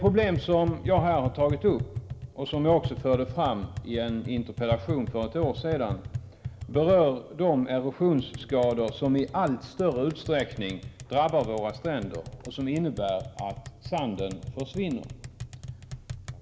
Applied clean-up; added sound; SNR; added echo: none; Tap; 9 dB; reverberation time 1.6 s.